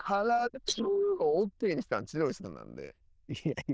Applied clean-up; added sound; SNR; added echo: neural diffusion model UNIVERSE++.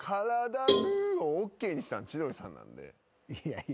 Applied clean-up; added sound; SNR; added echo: none; Cowbell; -1 dB; none.